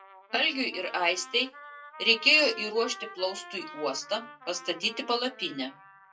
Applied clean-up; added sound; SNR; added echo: classical method WPE with log-MMSE.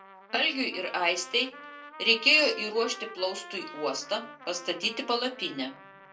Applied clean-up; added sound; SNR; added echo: none; Trumpet; 16 dB; reverberation time 0.2 s.